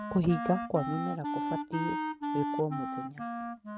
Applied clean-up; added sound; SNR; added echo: neural mask model RNNoise.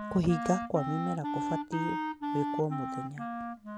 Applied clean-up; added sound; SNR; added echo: none; Wind instrument, woodwind instrument; 2 dB; none.